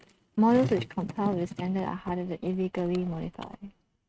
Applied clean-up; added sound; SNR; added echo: neural mask model RNNoise.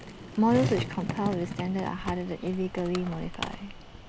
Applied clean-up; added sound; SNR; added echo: none; Skateboard; 6 dB; none.